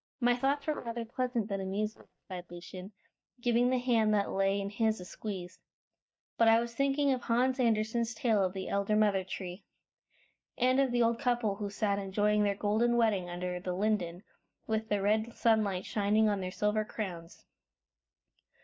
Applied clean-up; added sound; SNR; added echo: neural mask model DeepFilterNet 3.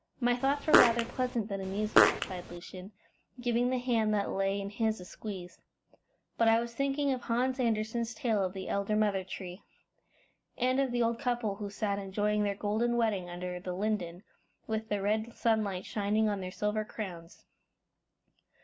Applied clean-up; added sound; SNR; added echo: none; Fart; -3 dB; none.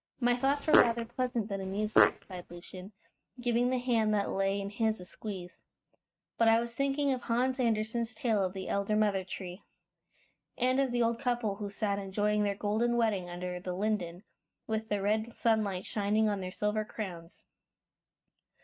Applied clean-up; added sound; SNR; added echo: neural mask model RNNoise.